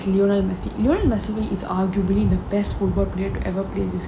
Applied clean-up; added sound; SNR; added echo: none; none; none; none.